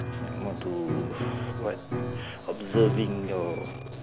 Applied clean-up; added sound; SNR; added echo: none; Piano; 1 dB; none.